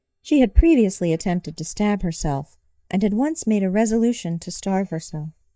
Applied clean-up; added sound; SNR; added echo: neural mask model DeepFilterNet 3.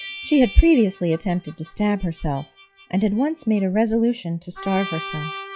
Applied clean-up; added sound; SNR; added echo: classical method log-MMSE.